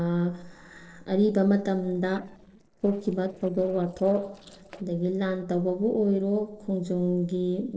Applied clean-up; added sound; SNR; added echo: neural separator model SepFormer DNS4.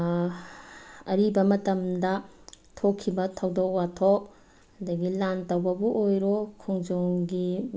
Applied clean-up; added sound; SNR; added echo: none; none; none; none.